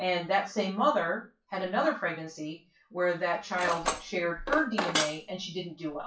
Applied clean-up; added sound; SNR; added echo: classical method WPE with log-MMSE.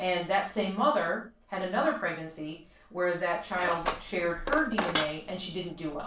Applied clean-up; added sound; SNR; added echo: none; Cutlery, silverware; 3 dB; reverberation time 0.3 s.